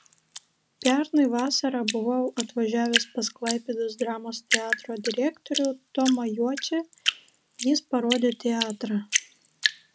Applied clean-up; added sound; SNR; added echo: none; Drip; 6 dB; none.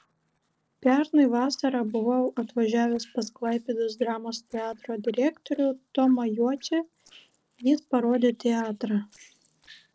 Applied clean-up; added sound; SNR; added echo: neural separator model SepFormer DNS4.